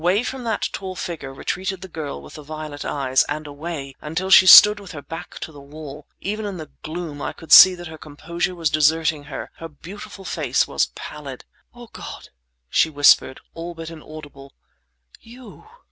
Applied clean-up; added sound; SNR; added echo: none; none; none; none.